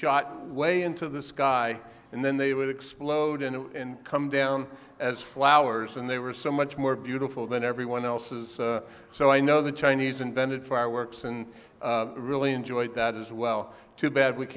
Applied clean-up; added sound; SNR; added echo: none; none; none; none.